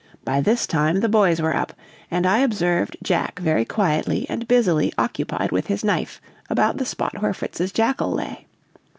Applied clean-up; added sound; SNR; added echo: none; none; none; none.